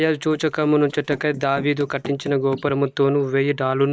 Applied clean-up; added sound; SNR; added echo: neural mask model Resemble Enhance denoiser.